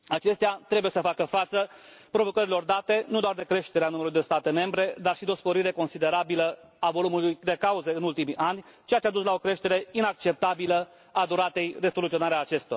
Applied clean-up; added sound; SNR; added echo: none; none; none; none.